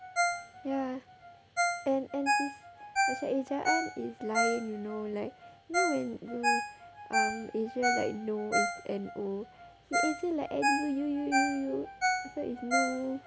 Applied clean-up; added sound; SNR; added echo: none; Ringtone; -1 dB; none.